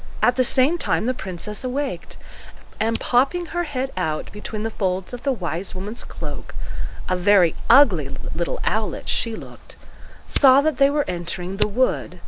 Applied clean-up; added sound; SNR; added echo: none; Fire; -1 dB; none.